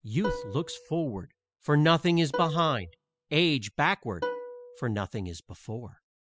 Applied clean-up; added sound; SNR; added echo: classical method spectral subtraction.